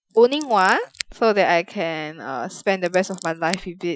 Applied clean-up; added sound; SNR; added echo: classical method Wiener filter.